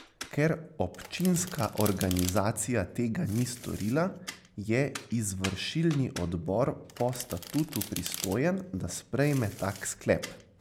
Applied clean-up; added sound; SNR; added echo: none; Domestic sounds, home sounds; 14 dB; none.